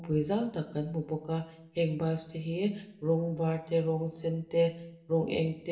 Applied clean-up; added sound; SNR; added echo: none; none; none; reverberation time 0.7 s.